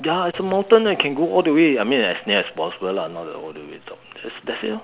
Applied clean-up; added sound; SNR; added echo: none; none; none; none.